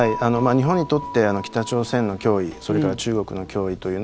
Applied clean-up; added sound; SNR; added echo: none; Dishes, pots, and pans / Chink, clink; 15 dB; none.